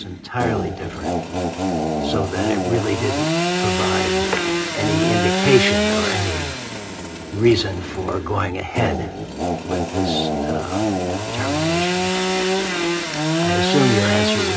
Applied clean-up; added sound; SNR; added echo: none; Sawing / Engine; -2 dB; none.